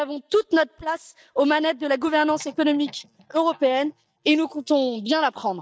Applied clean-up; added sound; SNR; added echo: neural mask model DeepFilterNet 3.